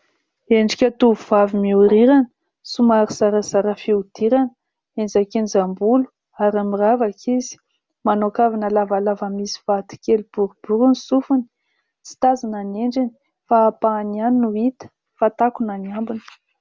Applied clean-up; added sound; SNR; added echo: none; none; none; none.